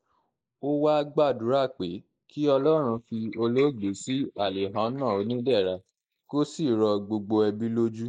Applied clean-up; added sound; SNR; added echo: neural mask model Resemble Enhance denoiser.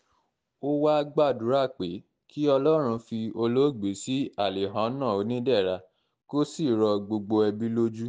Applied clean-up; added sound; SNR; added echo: none; none; none; none.